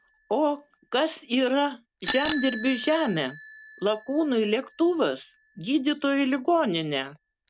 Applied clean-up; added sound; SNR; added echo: none; Bicycle bell; 1 dB; none.